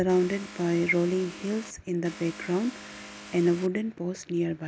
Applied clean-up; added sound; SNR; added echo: none; Vehicle; 16 dB; none.